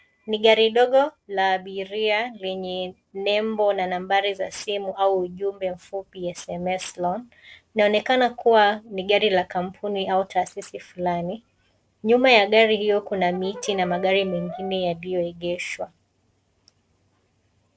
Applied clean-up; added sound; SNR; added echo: neural separator model SepFormer DNS4.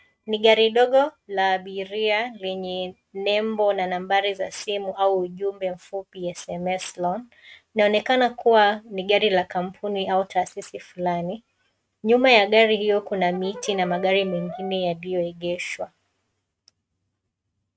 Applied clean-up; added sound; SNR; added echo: neural mask model RNNoise.